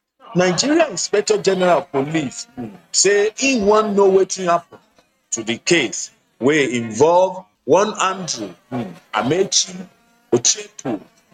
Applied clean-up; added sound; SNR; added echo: neural mask model RNNoise.